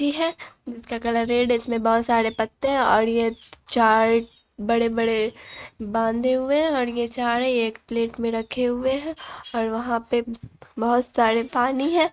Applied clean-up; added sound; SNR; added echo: neural mask model RNNoise.